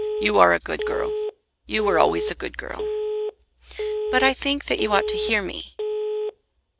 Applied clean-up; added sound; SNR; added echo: none; Telephone; 4 dB; none.